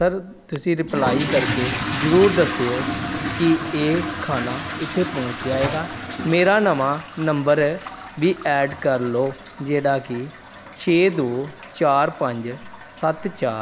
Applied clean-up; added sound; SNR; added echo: none; Fill (with liquid) / Toilet flush; 8 dB; none.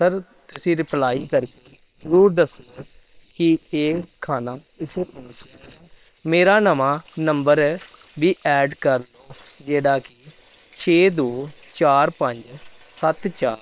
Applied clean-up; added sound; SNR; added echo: neural separator model SepFormer WHAM!.